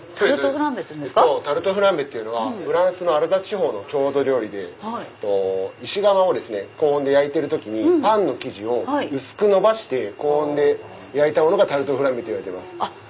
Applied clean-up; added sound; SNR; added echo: none; none; none; none.